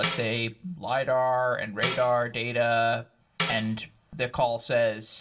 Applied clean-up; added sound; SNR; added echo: none; Tambourine; 10 dB; reverberation time 0.2 s.